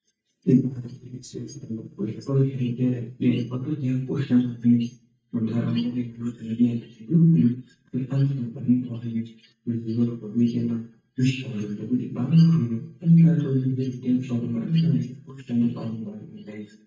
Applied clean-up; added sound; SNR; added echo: neural mask model DeepFilterNet 3.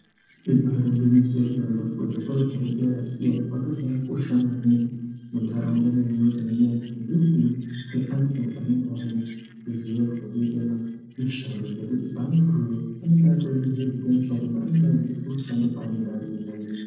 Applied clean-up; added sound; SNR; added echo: neural separator model SepFormer DNS4.